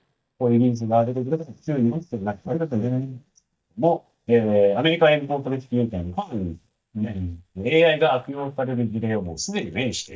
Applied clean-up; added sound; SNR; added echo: neural mask model DeepFilterNet 3.